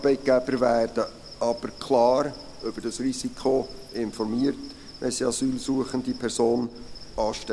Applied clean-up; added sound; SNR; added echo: none; Insect; 13 dB; none.